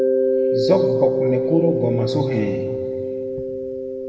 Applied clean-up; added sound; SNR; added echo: none; Mallet percussion; -2 dB; reverberation time 1.9 s.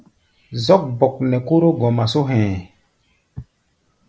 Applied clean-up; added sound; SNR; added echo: none; none; none; none.